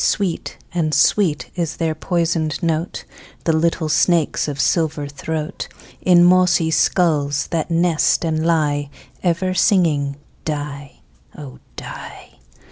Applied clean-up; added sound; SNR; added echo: none; none; none; none.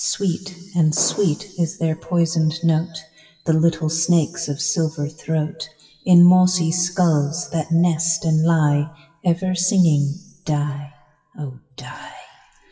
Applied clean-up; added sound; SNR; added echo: classical method WPE with log-MMSE.